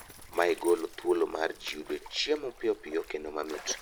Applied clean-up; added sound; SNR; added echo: none; Stream; 16 dB; none.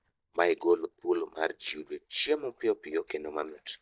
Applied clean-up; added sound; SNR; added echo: neural mask model DeepFilterNet 3.